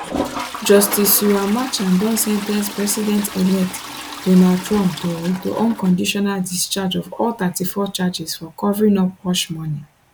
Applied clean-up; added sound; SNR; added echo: none; Toilet flush; 13 dB; none.